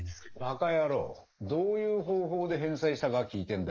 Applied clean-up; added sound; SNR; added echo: neural mask model Resemble Enhance denoiser.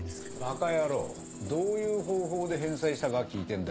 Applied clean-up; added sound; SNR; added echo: none; Cricket; 16 dB; none.